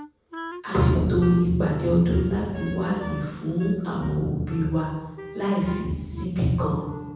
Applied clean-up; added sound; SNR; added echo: none; Wind instrument, woodwind instrument; 17 dB; reverberation time 1.1 s.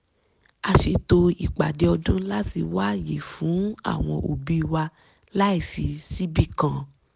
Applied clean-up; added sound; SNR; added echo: none; none; none; none.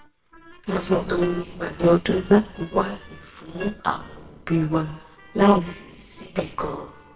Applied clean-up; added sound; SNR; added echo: neural separator model SepFormer WHAMR!.